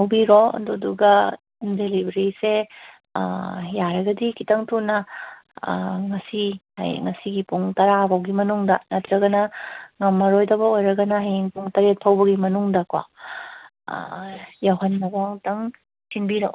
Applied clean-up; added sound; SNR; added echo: none; none; none; none.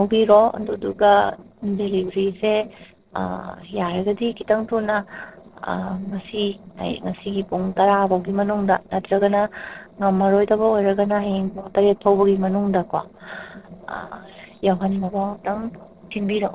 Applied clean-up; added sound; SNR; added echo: neural separator model SepFormer DNS4.